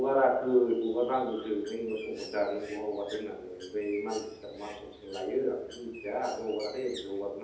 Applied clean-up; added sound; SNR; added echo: none; Bird; 19 dB; reverberation time 1.3 s.